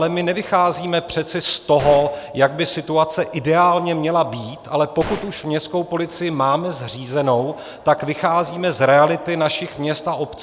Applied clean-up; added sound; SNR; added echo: none; Gunshot, gunfire; 18 dB; none.